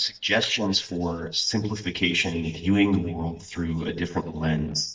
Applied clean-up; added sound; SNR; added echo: neural mask model DeepFilterNet 3.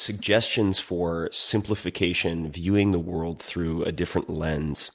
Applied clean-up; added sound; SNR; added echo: none; none; none; none.